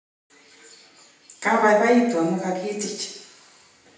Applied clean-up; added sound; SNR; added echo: none; none; none; reverberation time 0.8 s.